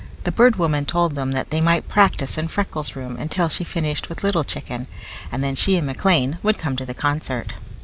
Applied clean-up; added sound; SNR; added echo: none; Bicycle; 14 dB; none.